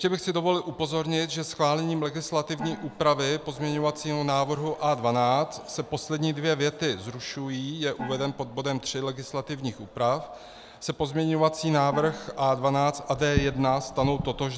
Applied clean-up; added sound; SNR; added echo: none; Gong; 18 dB; none.